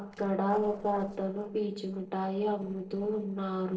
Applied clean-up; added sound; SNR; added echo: neural separator model SepFormer DNS4.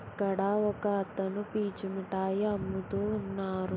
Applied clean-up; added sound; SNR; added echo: none; none; none; none.